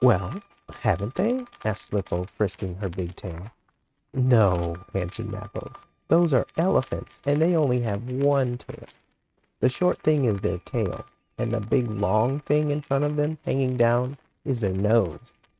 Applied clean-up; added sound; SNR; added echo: neural mask model RNNoise.